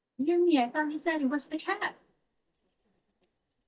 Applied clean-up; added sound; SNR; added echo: neural mask model DeepFilterNet 3.